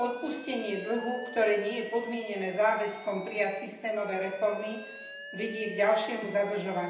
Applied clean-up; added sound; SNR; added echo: none; Alarm; 14 dB; reverberation time 0.9 s.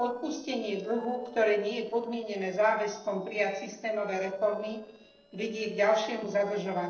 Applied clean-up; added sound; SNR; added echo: neural separator model SepFormer DNS4.